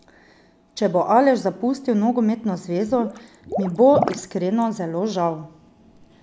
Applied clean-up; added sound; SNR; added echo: none; Water / Liquid; 10 dB; none.